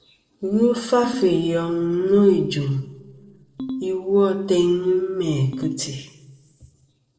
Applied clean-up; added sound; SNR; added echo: neural separator model SepFormer DNS4.